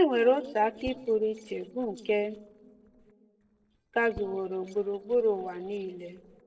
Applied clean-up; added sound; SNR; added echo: neural separator model SepFormer DNS4.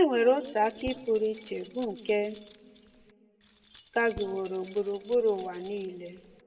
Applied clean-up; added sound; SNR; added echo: none; Keys jangling; 17 dB; reverberation time 1.0 s.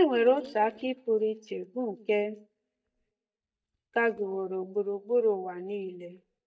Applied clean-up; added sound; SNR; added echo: neural mask model DeepFilterNet 3.